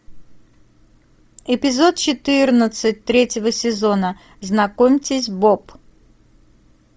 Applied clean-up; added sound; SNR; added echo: none; none; none; none.